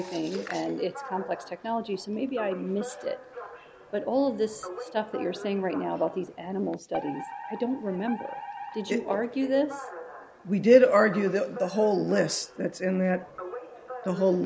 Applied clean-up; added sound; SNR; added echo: none; Alarm; 14 dB; none.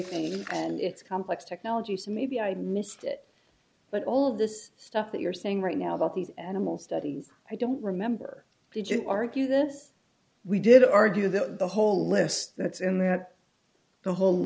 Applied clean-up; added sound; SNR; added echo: none; none; none; none.